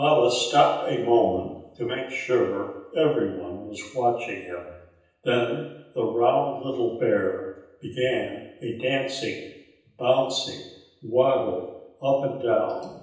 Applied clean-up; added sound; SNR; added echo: none; none; none; reverberation time 0.9 s.